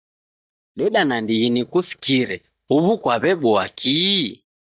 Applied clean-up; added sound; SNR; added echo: neural mask model DeepFilterNet 3.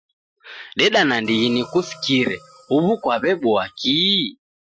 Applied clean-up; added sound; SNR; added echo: classical method Wiener filter.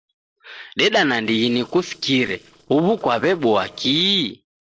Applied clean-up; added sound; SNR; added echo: neural separator model SepFormer DNS4.